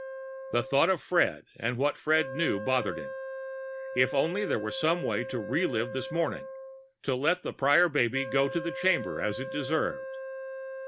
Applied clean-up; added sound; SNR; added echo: none; Wind instrument, woodwind instrument; 9 dB; none.